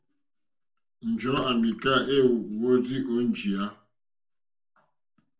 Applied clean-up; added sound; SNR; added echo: none; none; none; reverberation time 0.3 s.